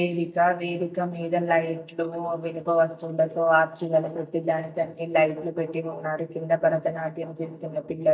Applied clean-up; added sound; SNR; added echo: neural mask model DeepFilterNet 3.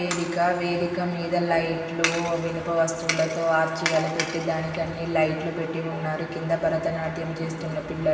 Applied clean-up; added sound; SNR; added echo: none; Organ; 18 dB; reverberation time 2.3 s.